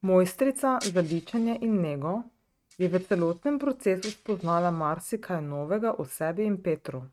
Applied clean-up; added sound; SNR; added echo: neural mask model RNNoise.